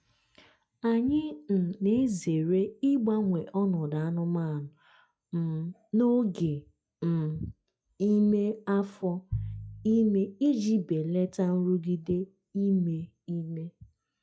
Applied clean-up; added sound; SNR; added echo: classical method log-MMSE.